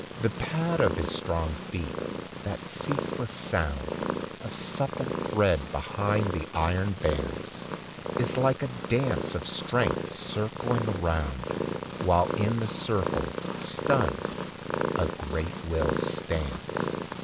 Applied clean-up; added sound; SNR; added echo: none; Purr; 3 dB; none.